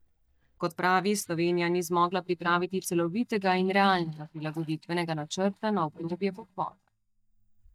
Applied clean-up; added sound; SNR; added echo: neural mask model DeepFilterNet 3.